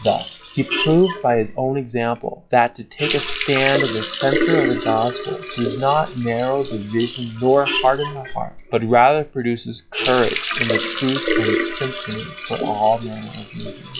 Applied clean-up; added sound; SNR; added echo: classical method log-MMSE.